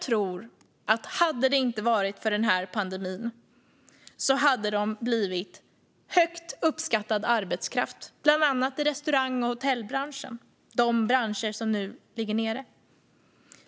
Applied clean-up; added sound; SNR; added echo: none; none; none; none.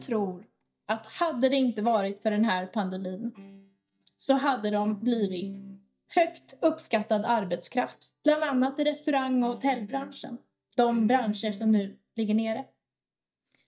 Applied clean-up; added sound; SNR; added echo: neural mask model DeepFilterNet 3.